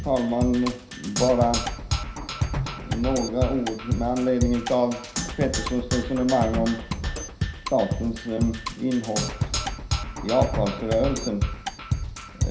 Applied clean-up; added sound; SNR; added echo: none; Percussion; 3 dB; reverberation time 0.5 s.